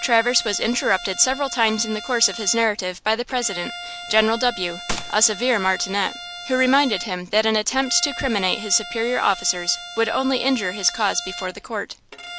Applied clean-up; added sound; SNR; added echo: none; Bowed string instrument + Gunshot, gunfire; 12 dB; none.